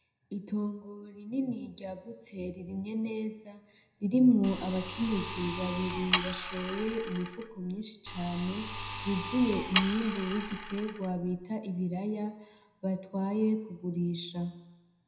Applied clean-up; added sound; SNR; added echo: none; Sawing; 2 dB; reverberation time 0.7 s.